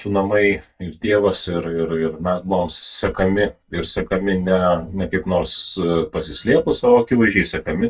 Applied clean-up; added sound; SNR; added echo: neural mask model DeepFilterNet 3.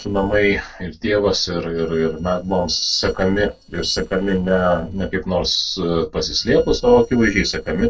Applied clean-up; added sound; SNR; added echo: neural separator model SepFormer DNS4.